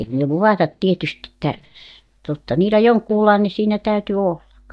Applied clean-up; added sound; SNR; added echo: neural mask model DeepFilterNet 3.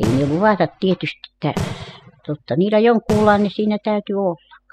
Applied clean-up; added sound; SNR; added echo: classical method spectral subtraction.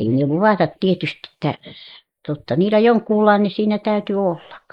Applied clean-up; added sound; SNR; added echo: neural mask model Resemble Enhance denoiser.